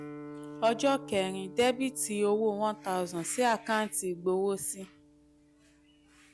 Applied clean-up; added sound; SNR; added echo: none; Guitar; 17 dB; none.